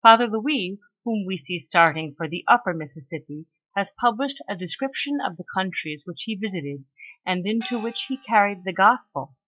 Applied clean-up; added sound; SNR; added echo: classical method log-MMSE.